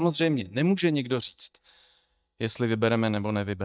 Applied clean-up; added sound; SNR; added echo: neural mask model DeepFilterNet 3.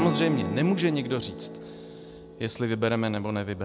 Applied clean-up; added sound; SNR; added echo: none; Strum; 7 dB; none.